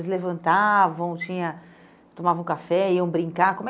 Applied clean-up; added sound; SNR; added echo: none; none; none; none.